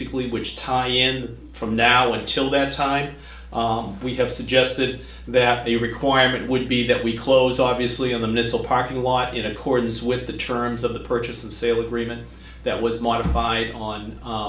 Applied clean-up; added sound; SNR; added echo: none; none; none; reverberation time 0.4 s.